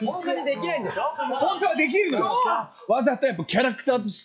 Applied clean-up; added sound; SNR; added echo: classical method log-MMSE.